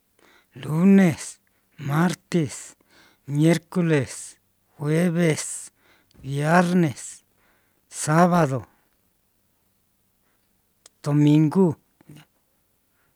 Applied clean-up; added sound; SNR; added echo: none; none; none; none.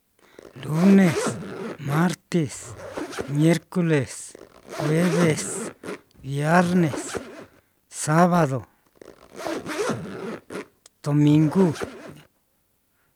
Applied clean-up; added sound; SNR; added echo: none; Zipper (clothing); 10 dB; none.